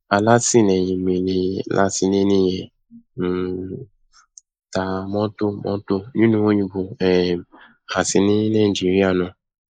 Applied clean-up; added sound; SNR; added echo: neural mask model Resemble Enhance denoiser.